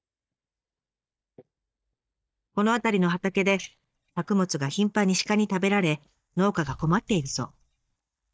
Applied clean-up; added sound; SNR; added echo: neural mask model DeepFilterNet 3.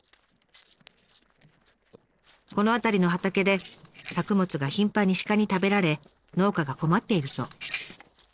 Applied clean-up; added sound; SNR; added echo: neural separator model SepFormer DNS4.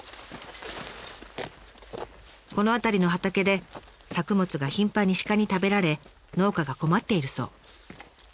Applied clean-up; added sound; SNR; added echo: none; none; none; none.